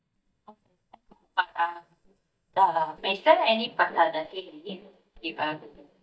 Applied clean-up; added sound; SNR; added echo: neural mask model DeepFilterNet 3.